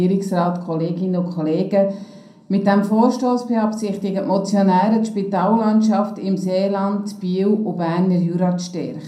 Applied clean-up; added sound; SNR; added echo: none; none; none; reverberation time 0.5 s.